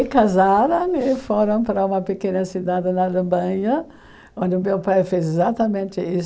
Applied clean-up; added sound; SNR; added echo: none; none; none; none.